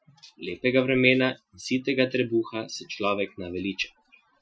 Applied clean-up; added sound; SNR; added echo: classical method Wiener filter.